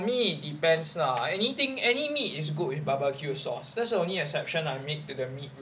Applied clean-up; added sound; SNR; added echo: none; none; none; none.